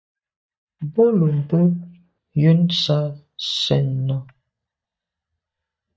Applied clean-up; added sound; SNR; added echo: neural mask model DeepFilterNet 3.